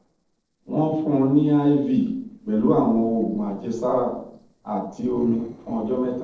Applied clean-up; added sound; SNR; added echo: neural separator model SepFormer DNS4.